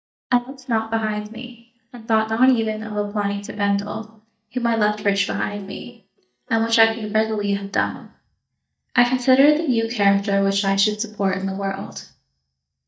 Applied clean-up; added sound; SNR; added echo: neural mask model DeepFilterNet 3.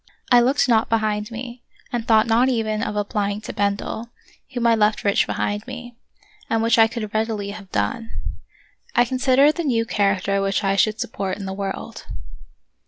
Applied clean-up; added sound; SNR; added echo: none; none; none; none.